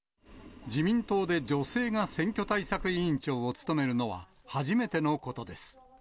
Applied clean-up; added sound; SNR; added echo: none; Boiling; 17 dB; none.